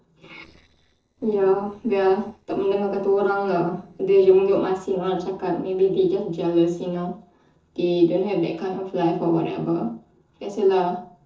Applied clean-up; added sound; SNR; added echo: neural separator model SepFormer DNS4.